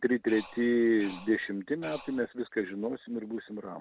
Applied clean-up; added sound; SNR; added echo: none; Breathing; 17 dB; none.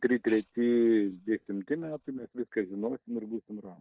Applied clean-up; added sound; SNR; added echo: neural mask model DeepFilterNet 3.